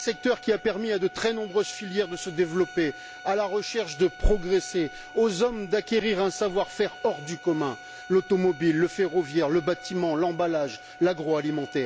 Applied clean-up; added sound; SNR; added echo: none; Bowed string instrument; 18 dB; none.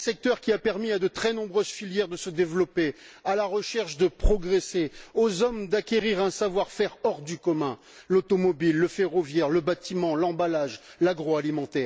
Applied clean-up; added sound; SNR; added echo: none; none; none; none.